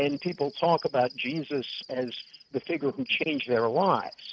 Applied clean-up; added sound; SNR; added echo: neural mask model RNNoise.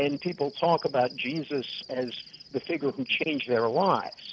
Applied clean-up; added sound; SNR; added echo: none; Cricket; 20 dB; none.